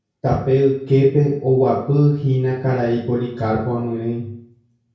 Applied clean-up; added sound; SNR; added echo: none; none; none; reverberation time 0.6 s.